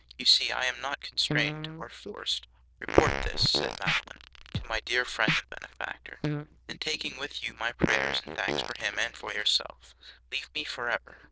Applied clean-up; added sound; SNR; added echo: neural diffusion model UNIVERSE++.